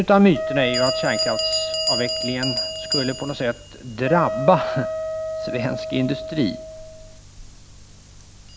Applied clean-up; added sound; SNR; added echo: none; Bell + Wind instrument, woodwind instrument; 4 dB; none.